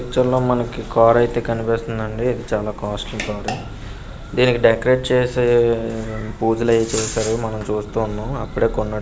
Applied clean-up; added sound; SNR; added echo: none; Church bell; 14 dB; none.